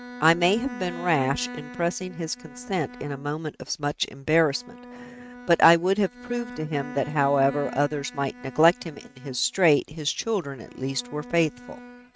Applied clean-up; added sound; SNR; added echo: neural mask model RNNoise.